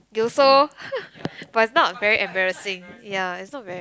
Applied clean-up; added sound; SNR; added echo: none; none; none; none.